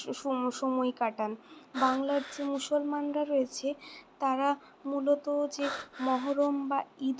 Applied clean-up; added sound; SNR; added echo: none; Breathing; 11 dB; none.